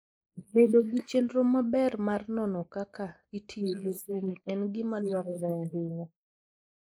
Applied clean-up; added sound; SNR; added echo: neural mask model Resemble Enhance denoiser.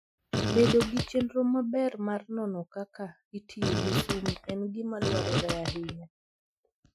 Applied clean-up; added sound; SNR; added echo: classical method Wiener filter.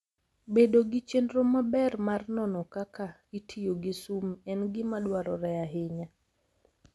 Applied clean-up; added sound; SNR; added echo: none; none; none; none.